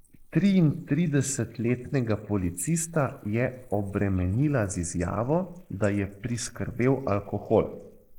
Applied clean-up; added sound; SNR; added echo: neural mask model Resemble Enhance denoiser.